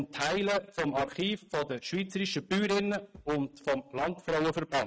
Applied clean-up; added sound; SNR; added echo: neural mask model RNNoise.